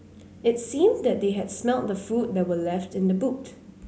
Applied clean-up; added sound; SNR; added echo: none; none; none; none.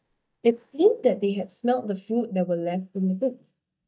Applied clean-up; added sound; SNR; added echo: neural mask model DeepFilterNet 3.